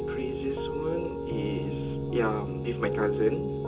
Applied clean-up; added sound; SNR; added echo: none; Piano; 0 dB; reverberation time 0.2 s.